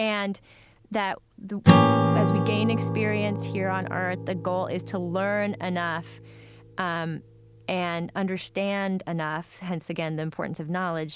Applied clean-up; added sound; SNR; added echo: none; Acoustic guitar / Strum; -1 dB; none.